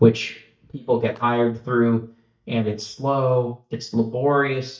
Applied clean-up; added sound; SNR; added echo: neural mask model DeepFilterNet 3.